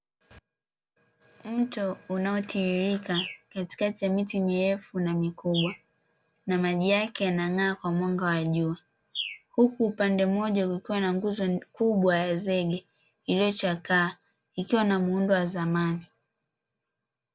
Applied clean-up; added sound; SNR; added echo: none; Bird; 13 dB; none.